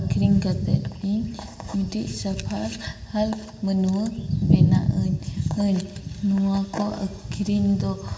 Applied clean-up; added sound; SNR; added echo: none; none; none; reverberation time 1.6 s.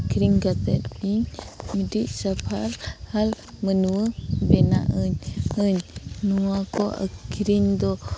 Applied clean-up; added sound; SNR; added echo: none; none; none; none.